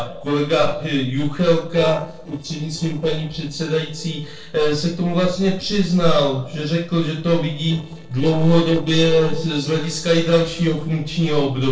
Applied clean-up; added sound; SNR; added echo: neural separator model SepFormer DNS4.